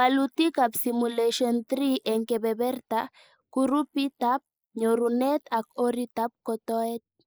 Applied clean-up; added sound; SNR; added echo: neural mask model Resemble Enhance denoiser.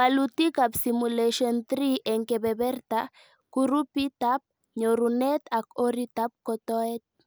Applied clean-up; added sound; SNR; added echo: none; none; none; none.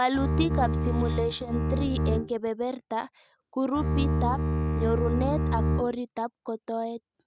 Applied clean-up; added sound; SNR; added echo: neural mask model RNNoise.